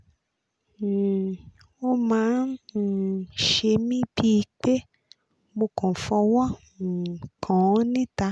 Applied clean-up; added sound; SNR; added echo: none; none; none; none.